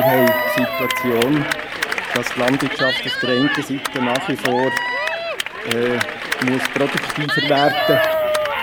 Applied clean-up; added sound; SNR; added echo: none; Cheering / Clapping + Chicken, rooster; -1 dB; none.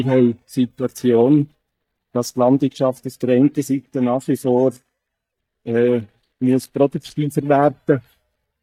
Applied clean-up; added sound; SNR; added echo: neural mask model DeepFilterNet 3.